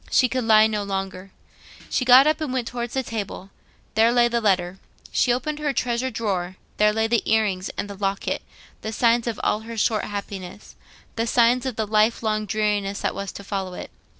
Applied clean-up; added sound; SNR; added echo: none; none; none; none.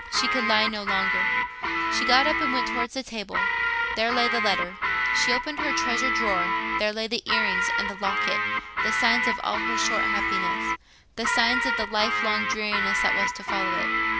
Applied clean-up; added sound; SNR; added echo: none; Guitar; -3 dB; none.